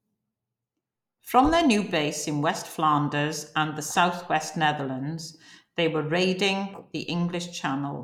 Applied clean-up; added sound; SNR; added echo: neural mask model Resemble Enhance denoiser.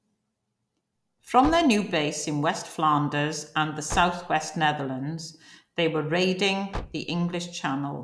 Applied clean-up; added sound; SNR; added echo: none; Car; 15 dB; none.